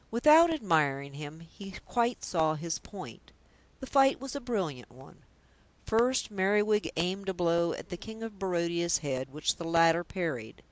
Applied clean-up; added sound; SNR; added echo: none; none; none; none.